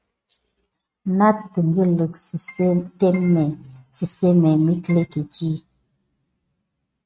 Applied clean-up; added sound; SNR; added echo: neural mask model RNNoise.